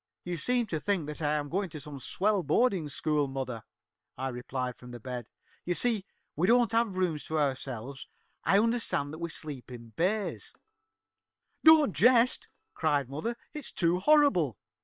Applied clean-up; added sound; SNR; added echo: neural separator model SepFormer WHAM!.